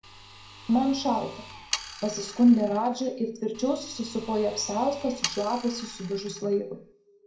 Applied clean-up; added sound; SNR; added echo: none; Sawing; 14 dB; reverberation time 0.4 s.